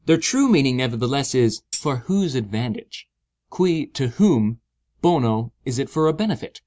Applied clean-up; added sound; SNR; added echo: none; Tambourine; 16 dB; none.